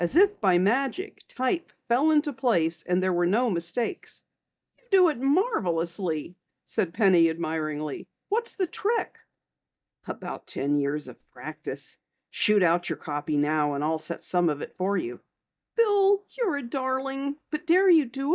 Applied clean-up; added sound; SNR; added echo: neural mask model DeepFilterNet 3.